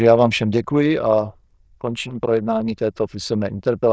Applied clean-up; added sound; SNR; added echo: neural diffusion model UNIVERSE++.